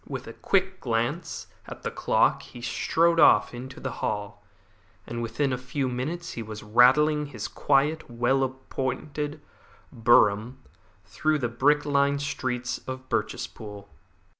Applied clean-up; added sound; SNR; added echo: none; none; none; none.